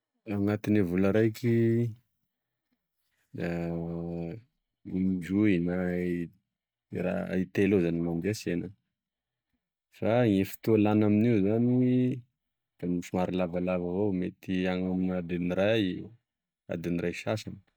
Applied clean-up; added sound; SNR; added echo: neural mask model DeepFilterNet 3.